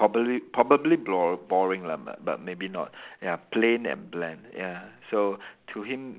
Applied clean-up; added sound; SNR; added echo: none; none; none; none.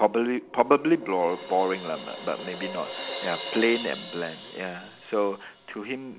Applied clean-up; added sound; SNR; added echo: none; Crash cymbal; 12 dB; none.